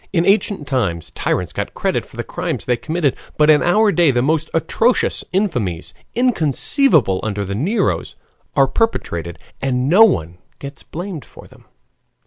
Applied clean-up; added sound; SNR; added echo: none; none; none; none.